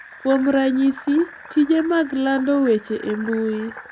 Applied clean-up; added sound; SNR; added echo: none; Fill (with liquid); 17 dB; none.